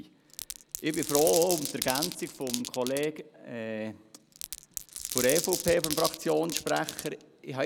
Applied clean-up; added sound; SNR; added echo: none; Glass; 5 dB; none.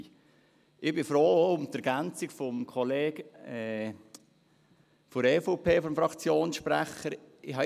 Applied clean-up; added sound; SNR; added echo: none; none; none; none.